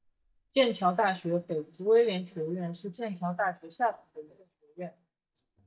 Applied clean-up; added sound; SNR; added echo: neural mask model DeepFilterNet 3.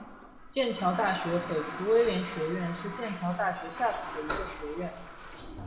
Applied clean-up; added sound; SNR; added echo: none; Toilet flush; 9 dB; reverberation time 1.4 s.